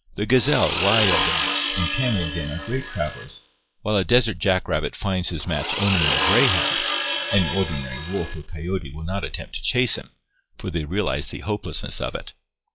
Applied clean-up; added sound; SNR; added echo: classical method log-MMSE.